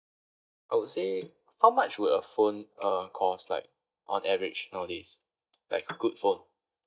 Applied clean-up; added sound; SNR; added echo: neural mask model DeepFilterNet 3.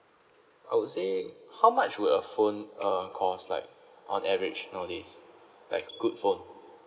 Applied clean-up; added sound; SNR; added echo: neural mask model Resemble Enhance denoiser.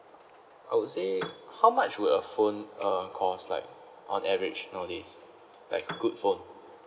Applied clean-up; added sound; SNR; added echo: none; Piano; 10 dB; none.